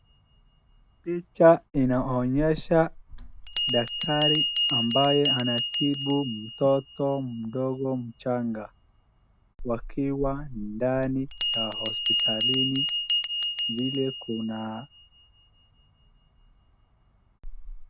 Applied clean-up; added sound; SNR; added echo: none; Bell; -5 dB; none.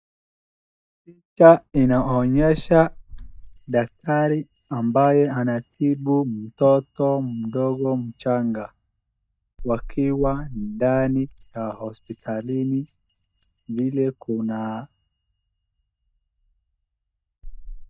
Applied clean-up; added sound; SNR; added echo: neural mask model DeepFilterNet 3.